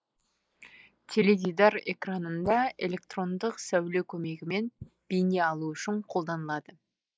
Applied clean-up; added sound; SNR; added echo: neural mask model Resemble Enhance denoiser.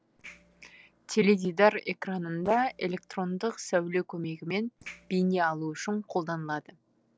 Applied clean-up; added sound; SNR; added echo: neural separator model SepFormer DNS4.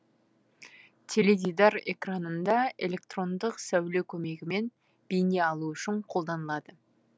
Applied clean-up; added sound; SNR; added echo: none; none; none; none.